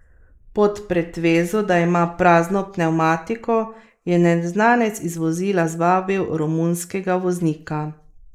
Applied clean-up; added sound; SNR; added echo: neural mask model Resemble Enhance denoiser.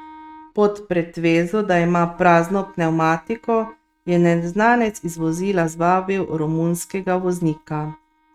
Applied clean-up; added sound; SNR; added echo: neural mask model RNNoise.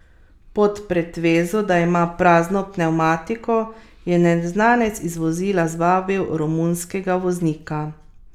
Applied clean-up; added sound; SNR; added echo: none; none; none; none.